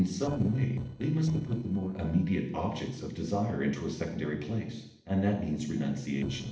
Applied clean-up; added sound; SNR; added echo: neural separator model SepFormer DNS4.